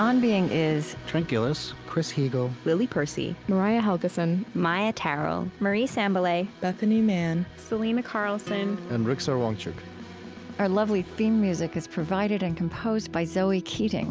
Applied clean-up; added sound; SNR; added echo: none; Acoustic guitar; 16 dB; none.